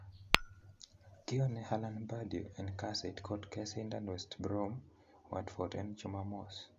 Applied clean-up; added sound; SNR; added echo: none; Tap / Glass; -2 dB; none.